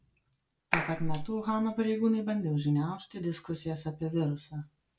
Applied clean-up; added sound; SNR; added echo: none; Clapping; 1 dB; none.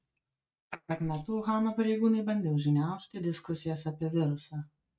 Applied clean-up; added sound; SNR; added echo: neural mask model RNNoise.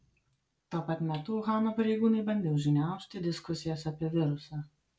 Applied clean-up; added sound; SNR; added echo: none; none; none; none.